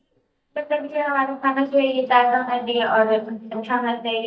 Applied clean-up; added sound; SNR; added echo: neural mask model DeepFilterNet 3.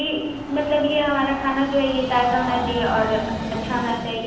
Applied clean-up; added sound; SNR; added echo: none; Train; 7 dB; reverberation time 0.9 s.